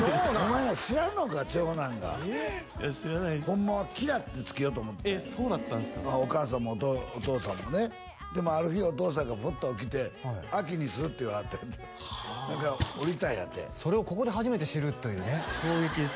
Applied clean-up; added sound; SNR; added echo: none; Splash, splatter; 19 dB; none.